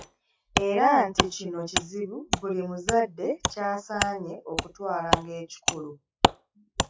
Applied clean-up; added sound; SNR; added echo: classical method log-MMSE.